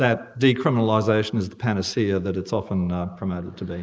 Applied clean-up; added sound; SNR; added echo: neural mask model Resemble Enhance denoiser.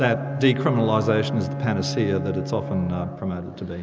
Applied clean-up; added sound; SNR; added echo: none; Bowed string instrument; 6 dB; none.